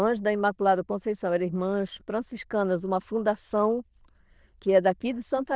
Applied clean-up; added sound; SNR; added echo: neural diffusion model UNIVERSE++.